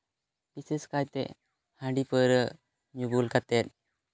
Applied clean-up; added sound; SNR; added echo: none; none; none; none.